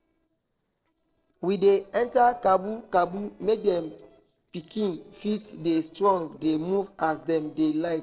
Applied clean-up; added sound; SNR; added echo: neural separator model SepFormer DNS4.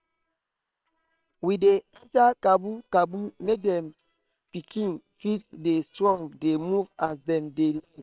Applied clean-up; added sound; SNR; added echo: neural separator model SepFormer WHAM!.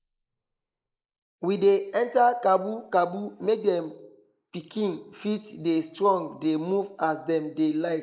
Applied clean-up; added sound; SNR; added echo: neural mask model Resemble Enhance denoiser.